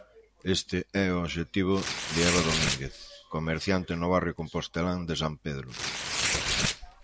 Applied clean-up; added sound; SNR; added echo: none; Tearing; 4 dB; none.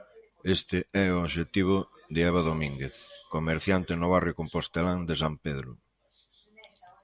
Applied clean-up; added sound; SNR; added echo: none; none; none; none.